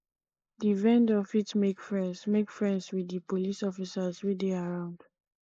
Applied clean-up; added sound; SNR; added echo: neural mask model Resemble Enhance denoiser.